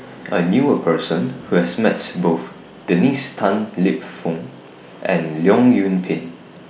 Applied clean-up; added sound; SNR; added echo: none; none; none; none.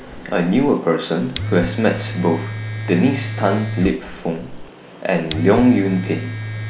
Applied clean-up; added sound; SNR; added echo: none; Domestic sounds, home sounds; 8 dB; none.